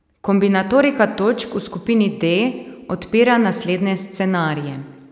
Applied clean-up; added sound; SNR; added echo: none; none; none; none.